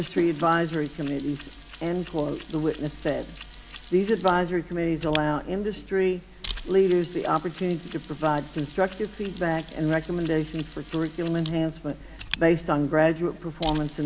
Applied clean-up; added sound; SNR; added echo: none; Mechanisms; 10 dB; reverberation time 0.2 s.